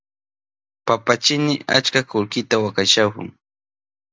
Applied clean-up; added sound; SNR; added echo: none; none; none; none.